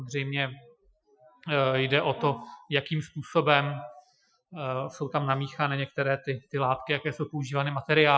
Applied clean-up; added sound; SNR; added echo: classical method Wiener filter.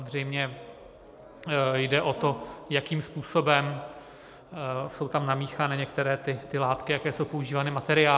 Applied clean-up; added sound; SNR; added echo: none; Brass instrument; 15 dB; none.